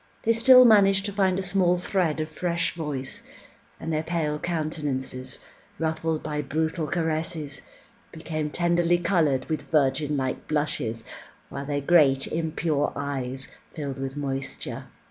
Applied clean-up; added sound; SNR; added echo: none; none; none; none.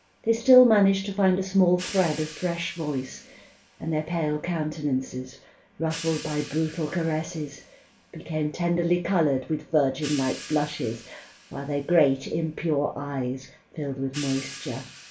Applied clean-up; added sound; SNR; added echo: none; Hi-hat; 19 dB; reverberation time 0.3 s.